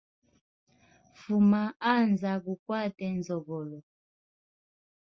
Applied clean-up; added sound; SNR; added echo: none; none; none; none.